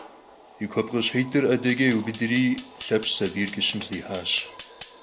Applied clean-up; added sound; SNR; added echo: none; Fire; 15 dB; none.